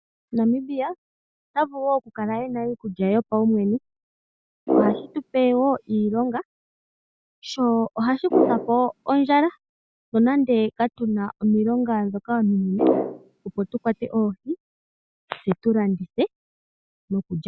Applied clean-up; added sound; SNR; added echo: none; Brass instrument; 1 dB; none.